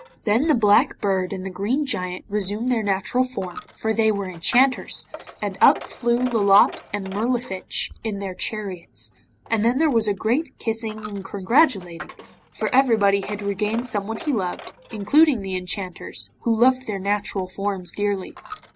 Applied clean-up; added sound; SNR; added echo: none; Coin (dropping); 20 dB; none.